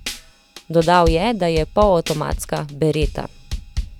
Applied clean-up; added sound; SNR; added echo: none; Drum / Drum kit; 8 dB; none.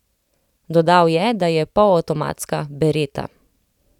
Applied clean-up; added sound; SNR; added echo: none; none; none; none.